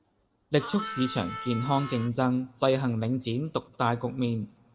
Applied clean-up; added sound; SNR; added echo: none; Harmonica; 10 dB; reverberation time 0.6 s.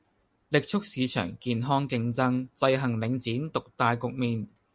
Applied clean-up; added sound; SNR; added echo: none; none; none; none.